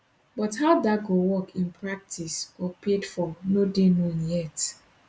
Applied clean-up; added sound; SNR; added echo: none; none; none; none.